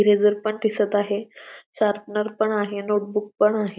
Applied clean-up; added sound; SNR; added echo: none; none; none; none.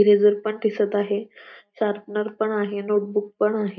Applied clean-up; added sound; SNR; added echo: none; none; none; reverberation time 0.3 s.